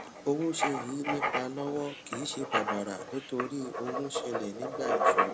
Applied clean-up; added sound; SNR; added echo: none; Writing; -2 dB; none.